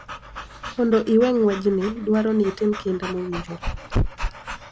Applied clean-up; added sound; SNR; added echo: none; Dog / Breathing; 8 dB; none.